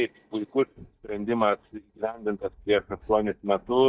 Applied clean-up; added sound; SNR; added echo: neural mask model DeepFilterNet 3.